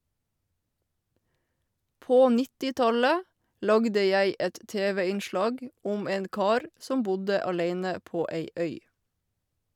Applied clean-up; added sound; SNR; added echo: none; none; none; none.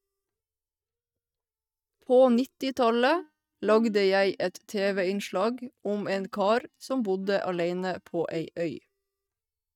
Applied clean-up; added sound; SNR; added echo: neural mask model DeepFilterNet 3.